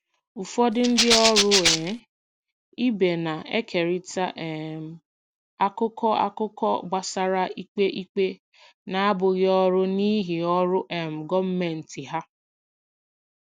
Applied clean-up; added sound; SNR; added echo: none; Rattle (instrument); -3 dB; none.